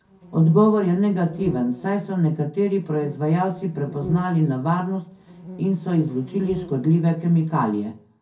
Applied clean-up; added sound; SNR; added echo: none; Insect; 16 dB; reverberation time 0.3 s.